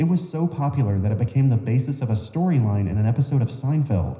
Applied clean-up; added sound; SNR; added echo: none; none; none; reverberation time 0.9 s.